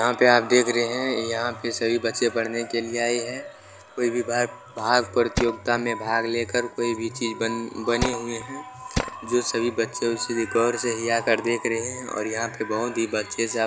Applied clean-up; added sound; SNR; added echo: none; Tools; 5 dB; none.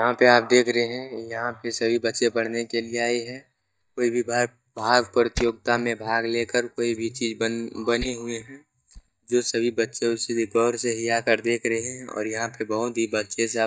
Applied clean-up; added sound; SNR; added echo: neural mask model DeepFilterNet 3.